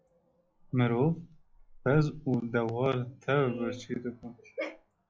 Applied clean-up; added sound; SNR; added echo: classical method log-MMSE.